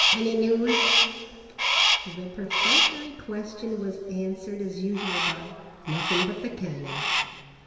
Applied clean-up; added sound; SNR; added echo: none; Crow; -3 dB; reverberation time 2.5 s.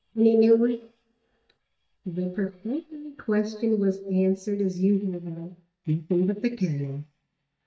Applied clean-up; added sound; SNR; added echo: neural mask model DeepFilterNet 3.